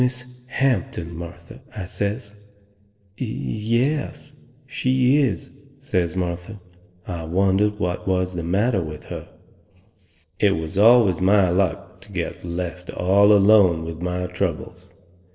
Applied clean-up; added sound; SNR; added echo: neural separator model SepFormer DNS4.